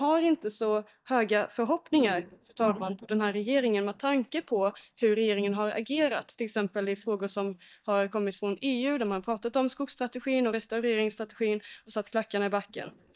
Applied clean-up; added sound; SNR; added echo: neural mask model DeepFilterNet 3.